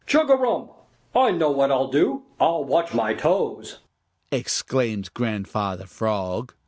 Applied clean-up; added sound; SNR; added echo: none; none; none; none.